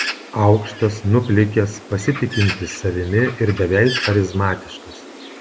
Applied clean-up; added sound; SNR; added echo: none; Bird; 12 dB; none.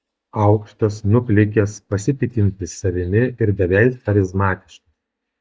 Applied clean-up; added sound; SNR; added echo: neural mask model DeepFilterNet 3.